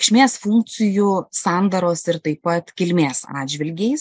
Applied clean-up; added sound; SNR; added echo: none; none; none; none.